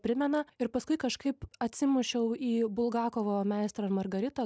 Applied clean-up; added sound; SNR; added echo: none; none; none; none.